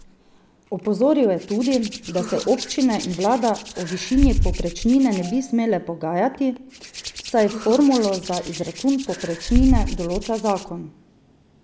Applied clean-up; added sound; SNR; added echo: none; Hands; 7 dB; none.